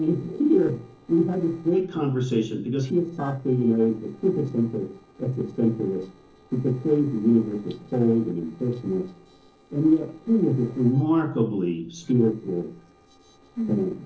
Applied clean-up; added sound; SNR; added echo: neural separator model SepFormer DNS4.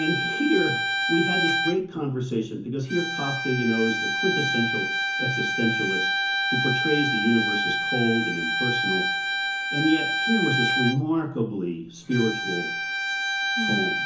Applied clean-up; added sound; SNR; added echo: none; Bowed string instrument; 0 dB; reverberation time 0.7 s.